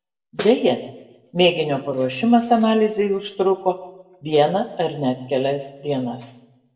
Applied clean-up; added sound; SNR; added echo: neural separator model SepFormer DNS4.